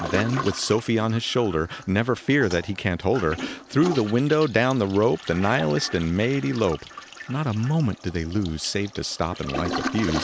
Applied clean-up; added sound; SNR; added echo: none; Toilet flush; 12 dB; none.